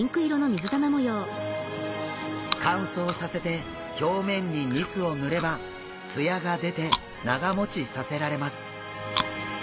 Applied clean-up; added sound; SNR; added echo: none; Chewing, mastication; 11 dB; none.